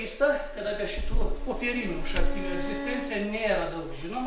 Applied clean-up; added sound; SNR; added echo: none; Bowed string instrument; 13 dB; none.